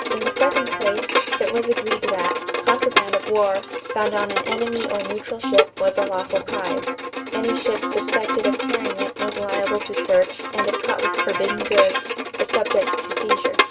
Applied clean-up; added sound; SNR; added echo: none; Bowed string instrument; 0 dB; none.